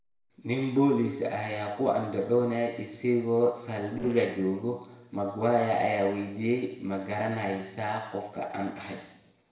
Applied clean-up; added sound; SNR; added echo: neural separator model SepFormer DNS4.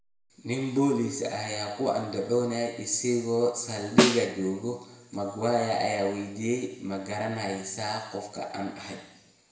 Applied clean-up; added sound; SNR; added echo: none; Snare drum; -1 dB; reverberation time 0.9 s.